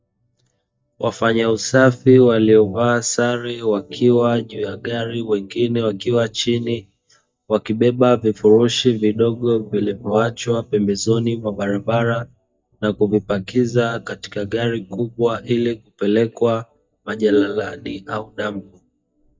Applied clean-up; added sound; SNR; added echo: neural mask model DeepFilterNet 3.